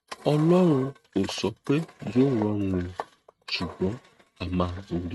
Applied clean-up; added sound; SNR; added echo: neural mask model RNNoise.